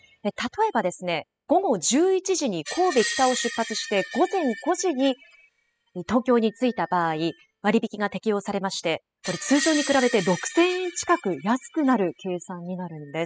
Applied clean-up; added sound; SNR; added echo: classical method spectral subtraction.